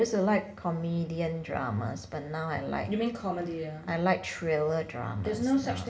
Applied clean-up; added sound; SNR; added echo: none; none; none; reverberation time 1.6 s.